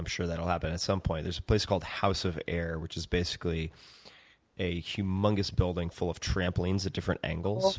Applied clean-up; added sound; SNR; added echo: none; none; none; none.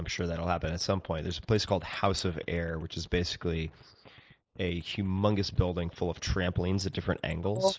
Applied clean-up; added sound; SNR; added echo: neural mask model Resemble Enhance denoiser.